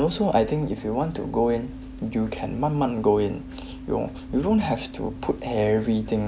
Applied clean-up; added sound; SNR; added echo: none; none; none; none.